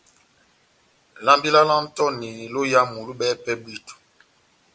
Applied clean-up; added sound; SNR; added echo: none; none; none; none.